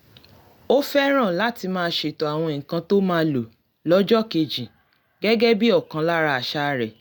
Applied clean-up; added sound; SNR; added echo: none; none; none; none.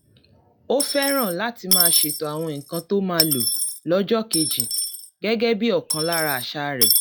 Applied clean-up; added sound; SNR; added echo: classical method log-MMSE.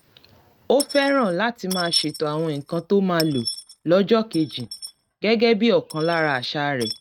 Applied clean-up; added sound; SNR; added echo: neural mask model RNNoise.